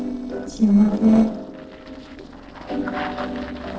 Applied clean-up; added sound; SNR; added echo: neural separator model SepFormer DNS4.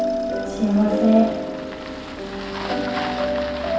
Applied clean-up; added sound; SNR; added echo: none; Engine starting; 11 dB; reverberation time 0.7 s.